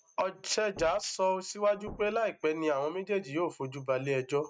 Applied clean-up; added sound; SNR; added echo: neural mask model RNNoise.